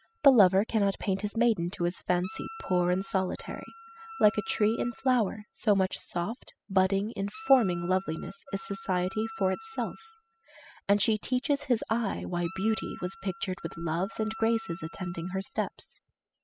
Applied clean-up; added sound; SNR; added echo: classical method spectral subtraction.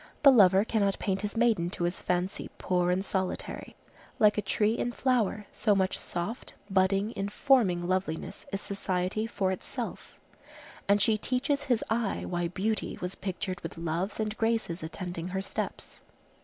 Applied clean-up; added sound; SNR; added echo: none; none; none; none.